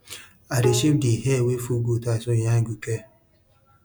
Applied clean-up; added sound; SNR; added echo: none; Bowed string instrument; 13 dB; none.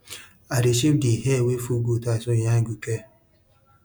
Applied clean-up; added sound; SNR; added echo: none; none; none; none.